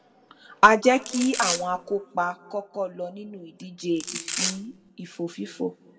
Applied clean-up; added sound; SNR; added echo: none; Domestic sounds, home sounds; 6 dB; reverberation time 0.2 s.